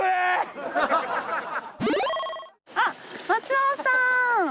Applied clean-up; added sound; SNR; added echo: none; none; none; none.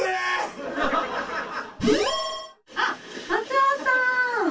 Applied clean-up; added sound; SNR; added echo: none; none; none; reverberation time 0.2 s.